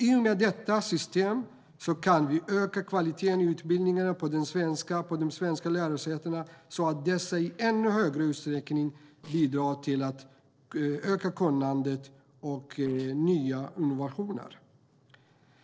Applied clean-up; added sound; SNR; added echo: neural separator model SepFormer DNS4.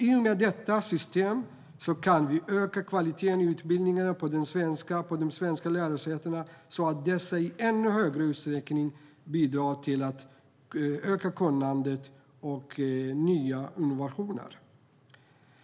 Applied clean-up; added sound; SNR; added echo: none; none; none; none.